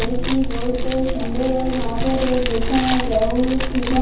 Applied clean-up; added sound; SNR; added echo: none; Fire; 1 dB; reverberation time 0.7 s.